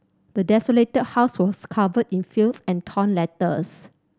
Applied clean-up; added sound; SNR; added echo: none; none; none; none.